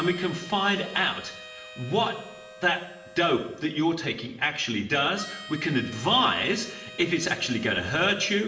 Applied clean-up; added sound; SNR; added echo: none; Harmonica; 17 dB; reverberation time 0.7 s.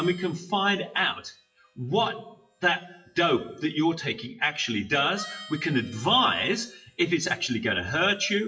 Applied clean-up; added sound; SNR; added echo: classical method WPE with log-MMSE.